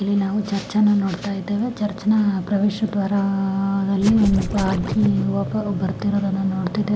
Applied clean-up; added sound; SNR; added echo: none; Scratching (performance technique); 6 dB; none.